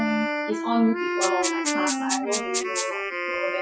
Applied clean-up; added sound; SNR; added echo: classical method Wiener filter.